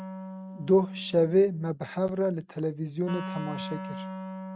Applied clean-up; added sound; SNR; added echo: neural mask model RNNoise.